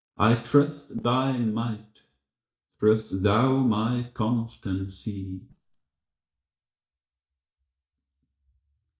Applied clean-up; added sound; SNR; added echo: neural mask model DeepFilterNet 3.